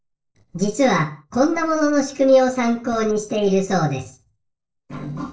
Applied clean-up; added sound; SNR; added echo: neural separator model SepFormer DNS4.